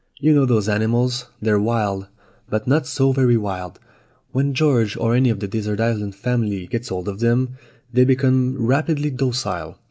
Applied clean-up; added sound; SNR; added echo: none; none; none; none.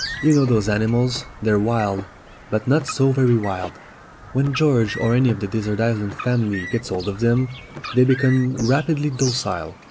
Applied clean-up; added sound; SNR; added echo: none; Car + Bird vocalization, bird call, bird song; 15 dB; none.